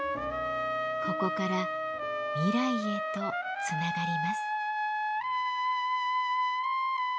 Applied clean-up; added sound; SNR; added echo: none; none; none; none.